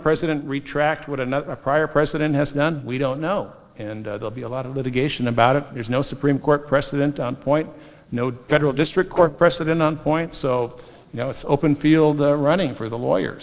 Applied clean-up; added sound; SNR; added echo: neural separator model SepFormer DNS4.